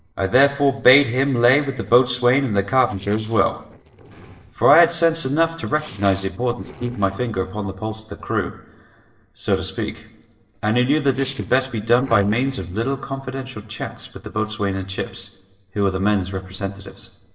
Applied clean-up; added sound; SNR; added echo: neural separator model SepFormer DNS4.